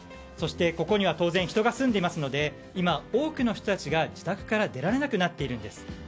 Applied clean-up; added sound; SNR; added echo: none; none; none; none.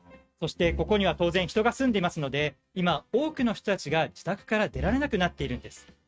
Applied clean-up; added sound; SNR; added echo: neural mask model RNNoise.